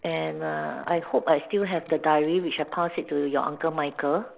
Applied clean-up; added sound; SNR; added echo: neural separator model SepFormer DNS4.